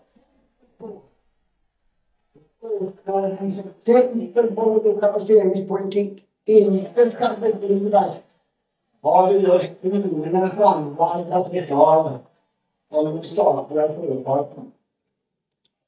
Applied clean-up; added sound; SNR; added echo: neural mask model DeepFilterNet 3.